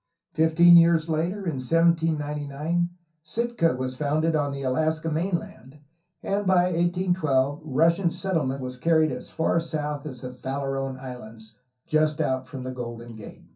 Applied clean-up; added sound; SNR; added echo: none; none; none; reverberation time 0.3 s.